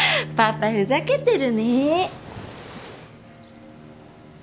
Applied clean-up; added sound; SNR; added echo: none; Bowed string instrument; 14 dB; none.